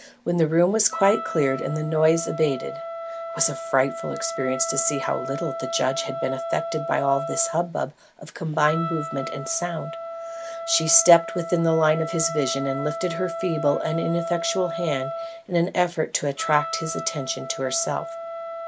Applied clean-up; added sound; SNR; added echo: none; Wind instrument, woodwind instrument; 8 dB; none.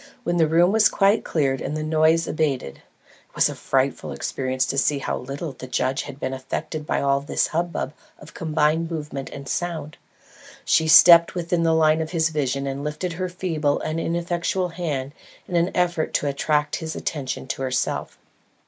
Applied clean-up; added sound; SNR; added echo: none; none; none; none.